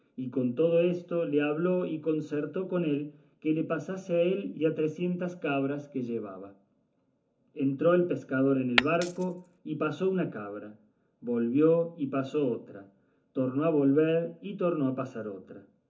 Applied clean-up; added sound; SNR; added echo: none; Glass; 2 dB; reverberation time 0.3 s.